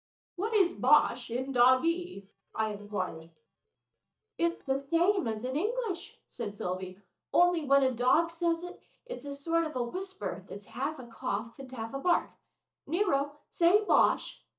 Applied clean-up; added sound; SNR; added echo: neural mask model DeepFilterNet 3.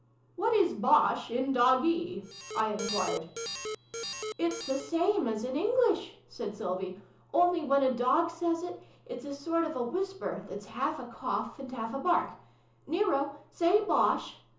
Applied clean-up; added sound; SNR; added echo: none; Alarm; 8 dB; reverberation time 0.8 s.